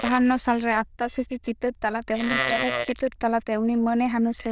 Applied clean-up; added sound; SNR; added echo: neural diffusion model UNIVERSE++.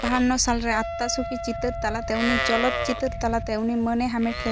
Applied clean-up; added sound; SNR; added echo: none; Wind instrument, woodwind instrument + Livestock, farm animals, working animals; 5 dB; none.